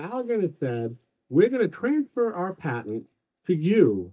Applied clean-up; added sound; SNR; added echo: neural mask model DeepFilterNet 3.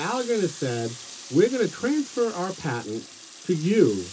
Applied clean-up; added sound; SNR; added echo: none; Water tap, faucet; 16 dB; reverberation time 0.2 s.